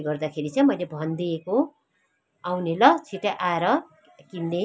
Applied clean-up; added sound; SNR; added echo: none; none; none; none.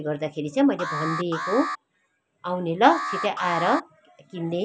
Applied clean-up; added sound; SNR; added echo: none; Alarm; 7 dB; none.